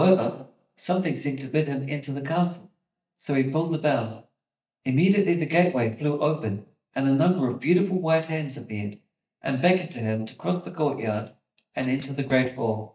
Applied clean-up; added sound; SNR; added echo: neural mask model DeepFilterNet 3.